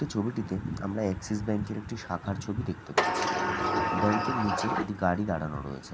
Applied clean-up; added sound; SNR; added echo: none; Sliding door; -2 dB; none.